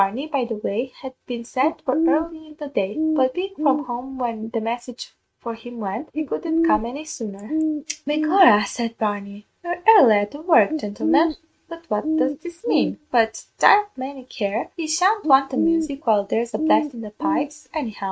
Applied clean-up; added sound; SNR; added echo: neural mask model RNNoise.